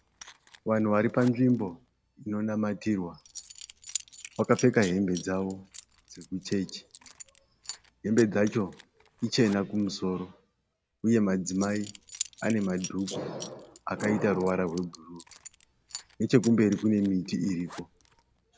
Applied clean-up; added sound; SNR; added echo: none; Coin (dropping) / Zipper (clothing); 18 dB; none.